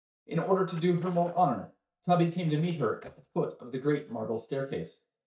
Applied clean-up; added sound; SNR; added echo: neural mask model DeepFilterNet 3.